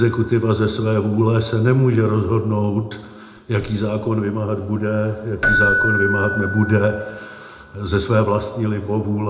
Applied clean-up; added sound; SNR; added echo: none; Keyboard (musical); 8 dB; reverberation time 0.6 s.